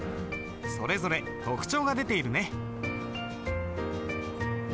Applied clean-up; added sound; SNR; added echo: none; Sliding door; 12 dB; none.